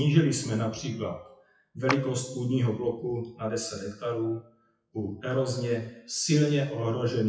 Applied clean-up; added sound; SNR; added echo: classical method WPE with log-MMSE.